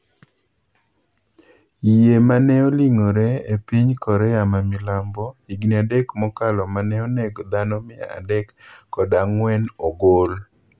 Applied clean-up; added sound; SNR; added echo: none; none; none; none.